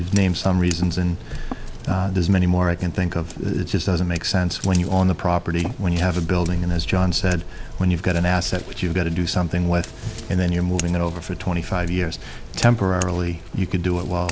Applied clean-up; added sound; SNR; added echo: none; Scissors; 12 dB; none.